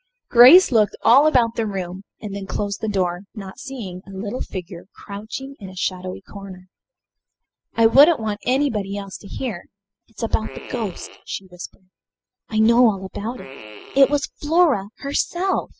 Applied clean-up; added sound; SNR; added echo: classical method spectral subtraction.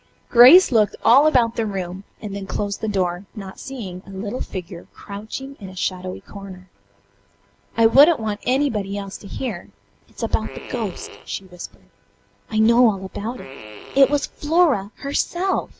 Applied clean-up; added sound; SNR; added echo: none; Fart; 18 dB; none.